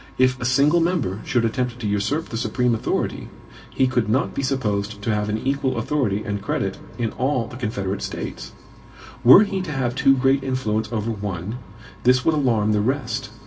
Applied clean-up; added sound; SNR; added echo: none; none; none; reverberation time 1.9 s.